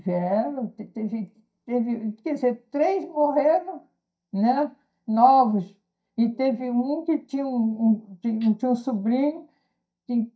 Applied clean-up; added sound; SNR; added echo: neural mask model DeepFilterNet 3.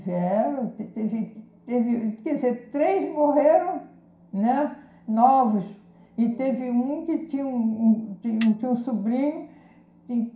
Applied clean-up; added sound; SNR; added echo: none; Snare drum; 20 dB; reverberation time 0.5 s.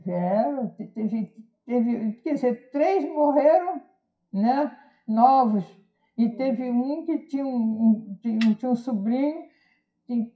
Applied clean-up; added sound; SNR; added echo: classical method WPE with log-MMSE.